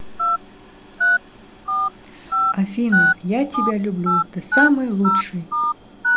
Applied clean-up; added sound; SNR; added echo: none; Telephone; -2 dB; none.